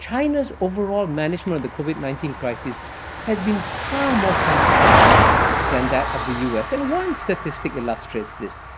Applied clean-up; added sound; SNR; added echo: none; Vehicle; -3 dB; none.